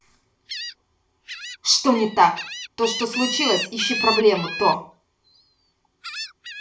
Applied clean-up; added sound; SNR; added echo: none; Gull, seagull; 8 dB; reverberation time 0.4 s.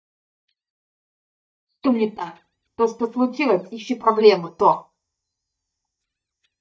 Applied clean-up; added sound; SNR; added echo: neural mask model DeepFilterNet 3.